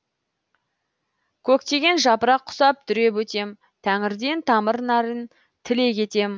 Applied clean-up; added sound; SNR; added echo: none; none; none; none.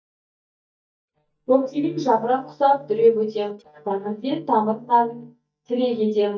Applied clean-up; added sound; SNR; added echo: neural mask model DeepFilterNet 3.